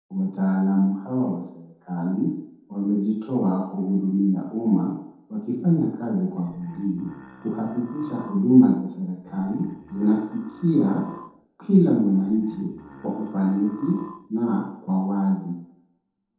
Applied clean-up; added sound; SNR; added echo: neural separator model SepFormer DNS4.